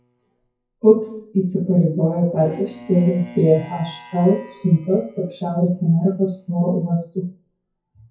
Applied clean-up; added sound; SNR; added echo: classical method WPE with log-MMSE.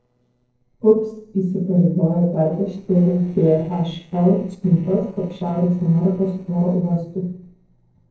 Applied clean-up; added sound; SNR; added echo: neural separator model SepFormer DNS4.